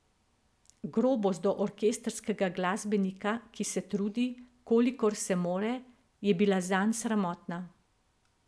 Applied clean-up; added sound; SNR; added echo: none; none; none; none.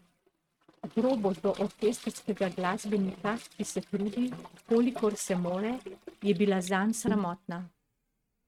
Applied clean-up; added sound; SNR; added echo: neural mask model RNNoise.